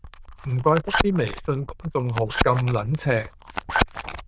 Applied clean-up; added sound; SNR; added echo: neural diffusion model UNIVERSE++.